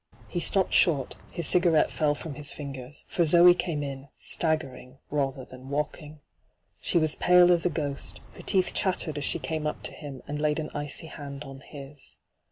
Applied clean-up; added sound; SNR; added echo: none; Bird vocalization, bird call, bird song; 18 dB; none.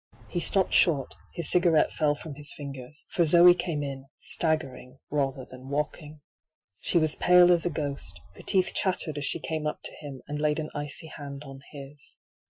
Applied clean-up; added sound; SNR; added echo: classical method Wiener filter.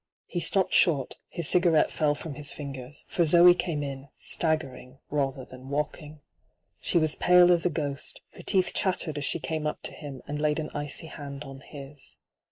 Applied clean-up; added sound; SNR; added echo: neural mask model Resemble Enhance denoiser.